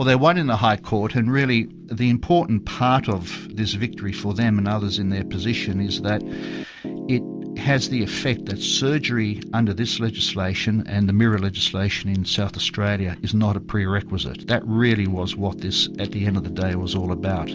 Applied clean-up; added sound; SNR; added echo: none; Piano; 12 dB; none.